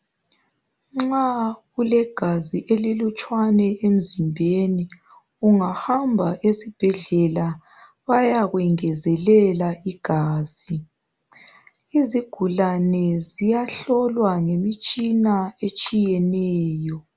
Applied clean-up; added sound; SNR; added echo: none; none; none; none.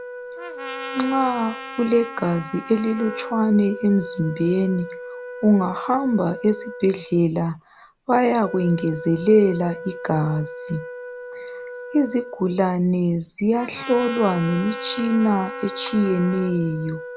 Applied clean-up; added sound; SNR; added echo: none; Trumpet + Wind instrument, woodwind instrument; 12 dB; none.